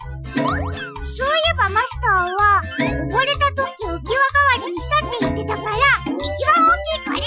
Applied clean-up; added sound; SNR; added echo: classical method Wiener filter.